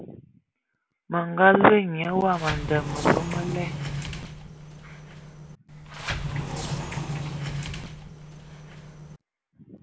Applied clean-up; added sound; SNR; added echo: none; Sliding door; 6 dB; none.